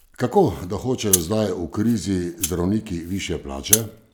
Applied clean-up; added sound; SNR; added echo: none; Rattle (instrument); 6 dB; none.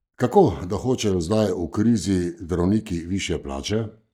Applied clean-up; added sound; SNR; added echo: neural mask model DeepFilterNet 3.